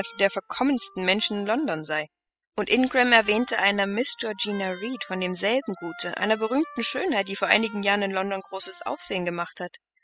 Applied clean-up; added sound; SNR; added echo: classical method spectral subtraction.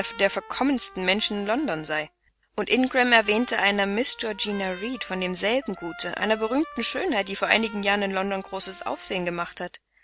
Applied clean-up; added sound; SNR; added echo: none; Trumpet; 19 dB; none.